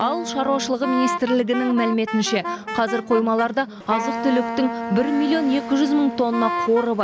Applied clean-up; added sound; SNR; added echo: none; Wind instrument, woodwind instrument; 7 dB; none.